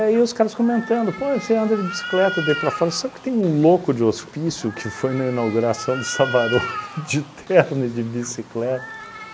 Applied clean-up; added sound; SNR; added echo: none; Cat; 12 dB; none.